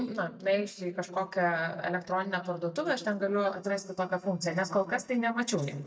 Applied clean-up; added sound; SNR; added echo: neural mask model DeepFilterNet 3.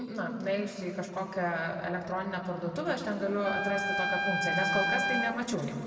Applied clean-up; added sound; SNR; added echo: none; Trumpet; 0 dB; reverberation time 2.3 s.